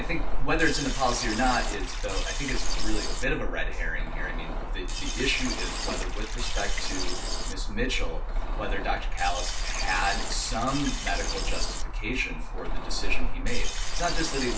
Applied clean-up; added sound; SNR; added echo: none; Liquid; 11 dB; reverberation time 0.2 s.